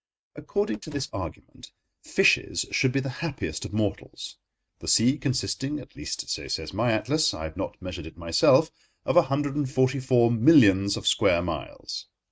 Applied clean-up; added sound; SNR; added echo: neural mask model RNNoise.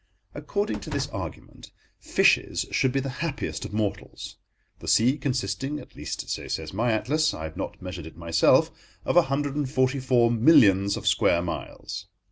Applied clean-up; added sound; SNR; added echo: none; Slam; 16 dB; none.